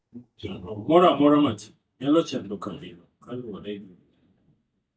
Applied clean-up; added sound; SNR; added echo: neural mask model DeepFilterNet 3.